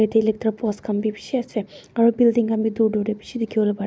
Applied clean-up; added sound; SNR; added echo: none; none; none; none.